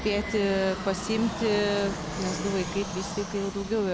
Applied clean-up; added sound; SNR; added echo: none; Fixed-wing aircraft, airplane; 6 dB; none.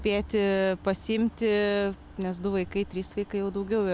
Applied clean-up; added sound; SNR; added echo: none; none; none; none.